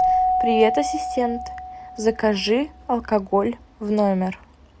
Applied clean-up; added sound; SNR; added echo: none; Keyboard (musical); 3 dB; none.